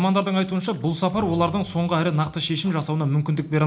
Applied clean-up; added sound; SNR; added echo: none; Drum; 18 dB; reverberation time 0.4 s.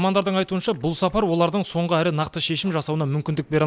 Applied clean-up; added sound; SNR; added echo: none; none; none; none.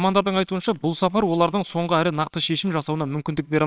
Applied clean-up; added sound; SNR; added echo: neural separator model SepFormer WHAMR!.